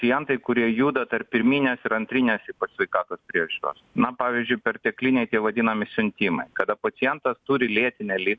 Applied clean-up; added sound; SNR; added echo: none; none; none; none.